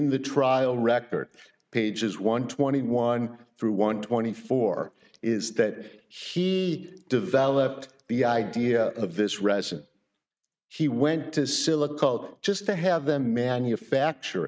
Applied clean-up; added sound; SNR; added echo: neural mask model RNNoise.